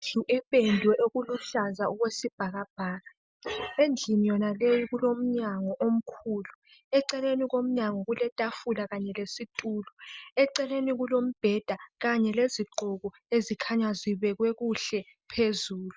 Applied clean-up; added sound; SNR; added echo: none; none; none; none.